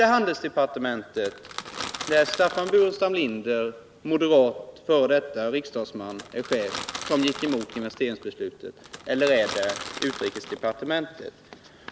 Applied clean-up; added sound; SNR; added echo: none; Crackle / Crushing; 11 dB; none.